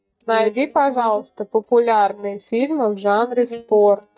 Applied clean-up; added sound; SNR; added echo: neural mask model DeepFilterNet 3.